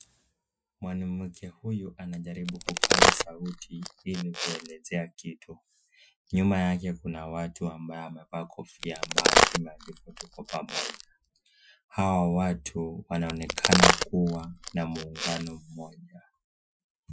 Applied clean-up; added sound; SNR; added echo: classical method Wiener filter.